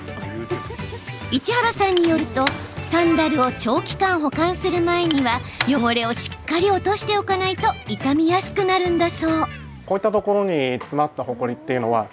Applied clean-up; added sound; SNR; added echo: none; Rattle / Keys jangling; 11 dB; none.